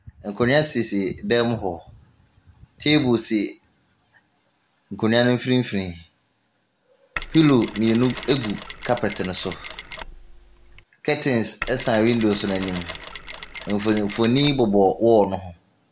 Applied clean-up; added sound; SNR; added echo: none; Mechanisms; 11 dB; none.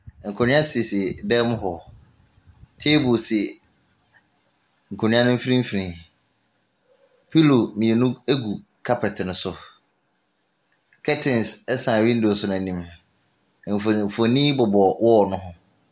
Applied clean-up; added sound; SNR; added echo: none; none; none; none.